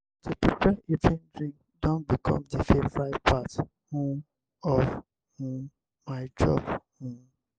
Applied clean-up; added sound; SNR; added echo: none; none; none; none.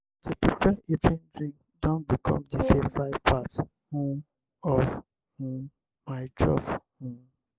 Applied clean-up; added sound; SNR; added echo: none; Brass instrument; 11 dB; none.